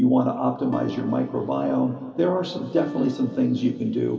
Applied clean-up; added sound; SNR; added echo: none; Acoustic guitar; 13 dB; reverberation time 2.5 s.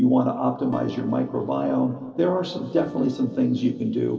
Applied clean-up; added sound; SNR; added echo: neural separator model SepFormer DNS4.